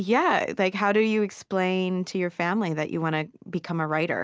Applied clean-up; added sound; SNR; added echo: none; none; none; none.